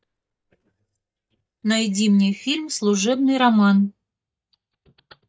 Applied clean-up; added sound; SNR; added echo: neural mask model DeepFilterNet 3.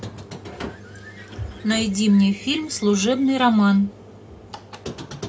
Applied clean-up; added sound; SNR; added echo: none; Squeak; 15 dB; reverberation time 0.2 s.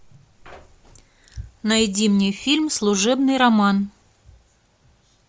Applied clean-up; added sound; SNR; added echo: none; none; none; none.